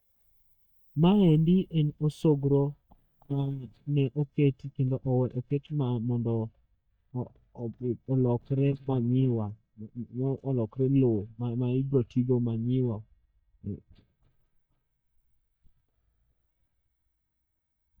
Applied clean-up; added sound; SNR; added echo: neural mask model DeepFilterNet 3.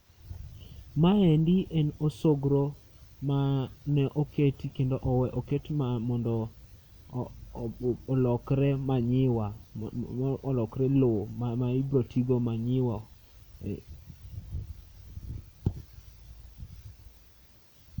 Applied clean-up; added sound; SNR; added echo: none; none; none; none.